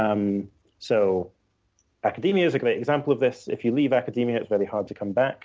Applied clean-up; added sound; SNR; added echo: none; none; none; none.